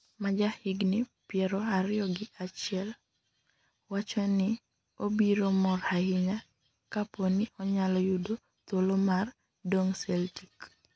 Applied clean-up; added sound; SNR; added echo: none; none; none; none.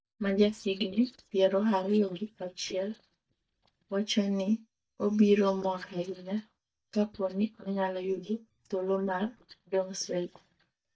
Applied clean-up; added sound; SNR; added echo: neural mask model DeepFilterNet 3.